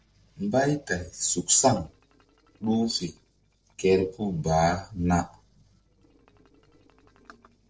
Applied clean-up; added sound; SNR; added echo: neural separator model SepFormer DNS4.